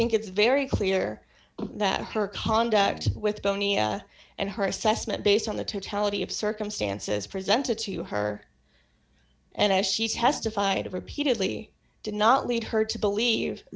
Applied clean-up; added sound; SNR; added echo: none; Brass instrument; 18 dB; none.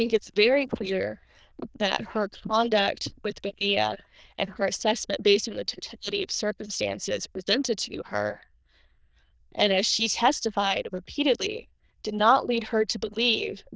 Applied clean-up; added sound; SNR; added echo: neural diffusion model UNIVERSE++.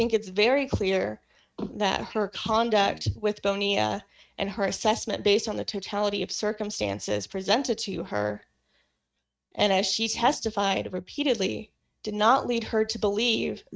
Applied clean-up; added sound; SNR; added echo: neural mask model RNNoise.